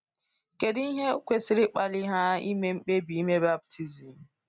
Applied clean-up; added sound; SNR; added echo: none; none; none; none.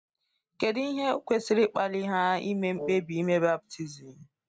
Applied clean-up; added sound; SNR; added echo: neural separator model SepFormer DNS4.